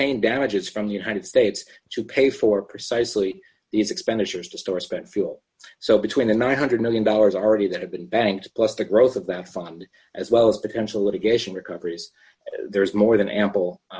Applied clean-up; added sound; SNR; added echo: none; none; none; none.